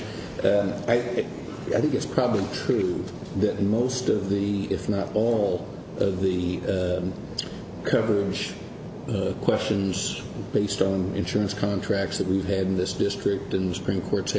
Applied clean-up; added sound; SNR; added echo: none; none; none; none.